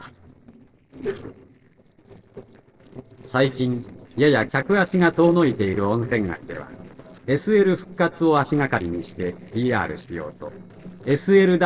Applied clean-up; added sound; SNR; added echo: neural separator model SepFormer DNS4.